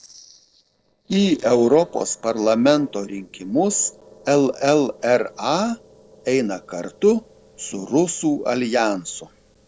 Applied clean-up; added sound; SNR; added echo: neural separator model SepFormer DNS4.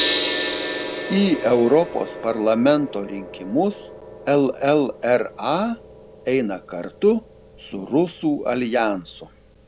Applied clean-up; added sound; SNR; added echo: none; Gong; 6 dB; none.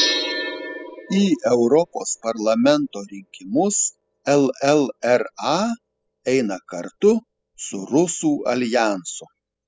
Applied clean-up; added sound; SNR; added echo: classical method spectral subtraction.